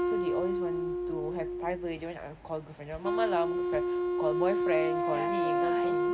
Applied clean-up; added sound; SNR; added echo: none; Wind instrument, woodwind instrument; -5 dB; none.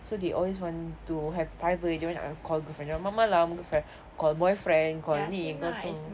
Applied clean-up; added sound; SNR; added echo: none; none; none; none.